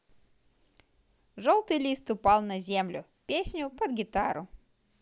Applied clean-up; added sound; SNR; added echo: none; none; none; none.